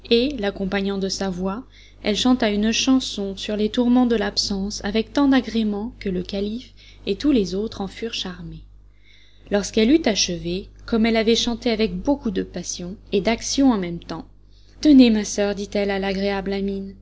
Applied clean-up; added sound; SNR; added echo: none; none; none; none.